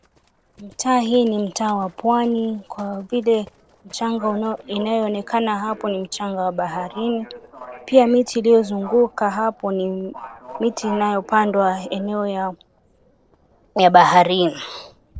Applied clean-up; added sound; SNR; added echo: neural separator model SepFormer DNS4.